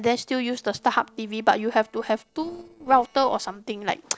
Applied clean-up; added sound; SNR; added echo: neural separator model SepFormer DNS4.